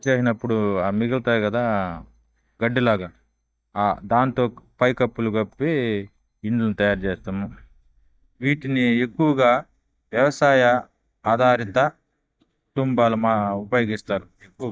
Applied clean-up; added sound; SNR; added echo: neural mask model DeepFilterNet 3.